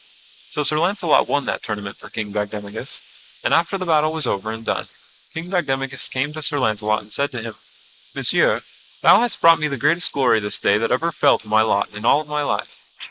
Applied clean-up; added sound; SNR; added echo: neural mask model Resemble Enhance denoiser.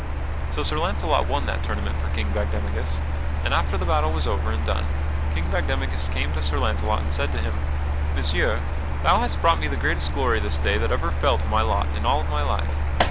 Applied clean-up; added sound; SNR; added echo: none; Mechanical fan; -4 dB; none.